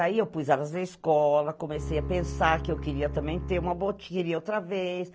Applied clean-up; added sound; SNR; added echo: none; Bowed string instrument; 7 dB; none.